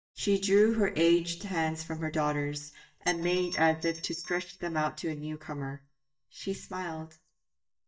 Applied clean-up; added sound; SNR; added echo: neural mask model DeepFilterNet 3.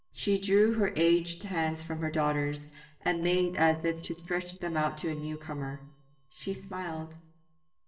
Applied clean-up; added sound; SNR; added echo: neural separator model SepFormer DNS4.